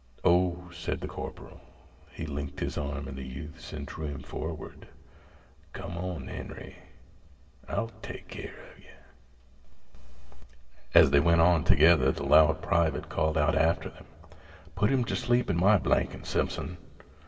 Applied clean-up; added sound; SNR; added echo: none; none; none; reverberation time 1.6 s.